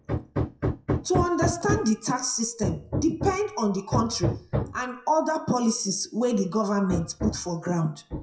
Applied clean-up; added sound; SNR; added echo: classical method WPE with log-MMSE.